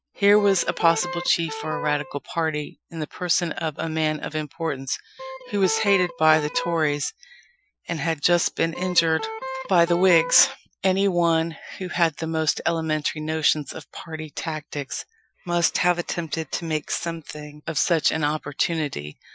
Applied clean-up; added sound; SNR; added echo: classical method Wiener filter.